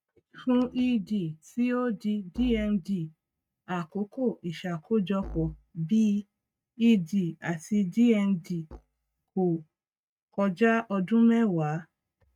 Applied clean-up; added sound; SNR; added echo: neural mask model RNNoise.